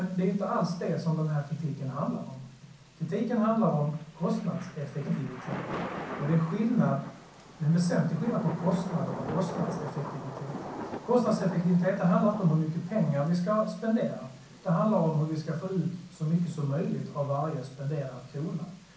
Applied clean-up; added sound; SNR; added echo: none; Thunder / Rain; 14 dB; reverberation time 0.6 s.